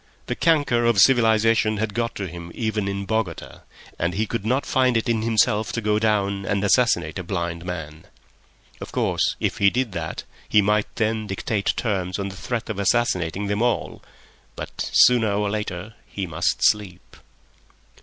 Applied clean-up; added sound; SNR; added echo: none; none; none; none.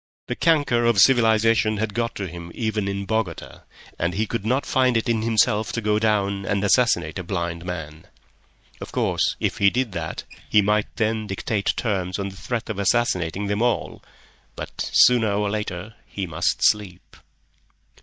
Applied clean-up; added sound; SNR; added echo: neural mask model DeepFilterNet 3.